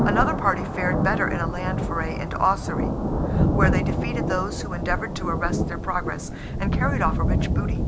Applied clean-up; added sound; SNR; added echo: none; Thunder; -3 dB; none.